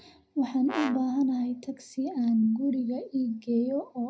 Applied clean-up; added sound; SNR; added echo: none; Brass instrument; 11 dB; reverberation time 0.3 s.